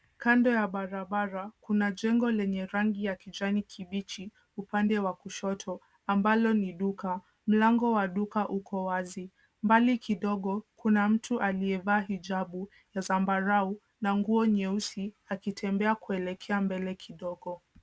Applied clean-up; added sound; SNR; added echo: none; none; none; none.